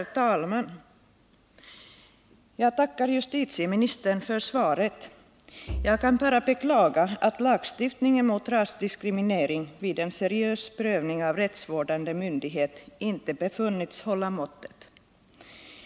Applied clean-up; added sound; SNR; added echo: none; Bowed string instrument; 10 dB; none.